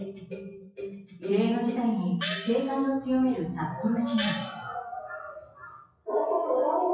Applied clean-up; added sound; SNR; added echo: classical method WPE with log-MMSE.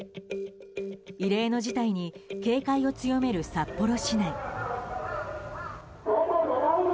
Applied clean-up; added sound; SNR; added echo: none; none; none; none.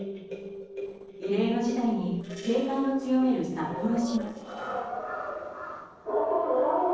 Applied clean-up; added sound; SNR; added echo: neural separator model SepFormer DNS4.